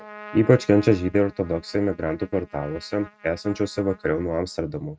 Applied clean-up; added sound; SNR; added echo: neural mask model RNNoise.